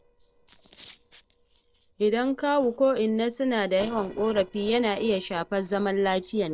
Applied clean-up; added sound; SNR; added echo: neural separator model SepFormer DNS4.